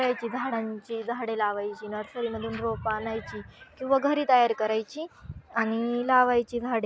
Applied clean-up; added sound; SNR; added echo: none; none; none; none.